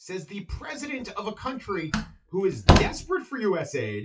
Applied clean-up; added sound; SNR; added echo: classical method WPE with log-MMSE.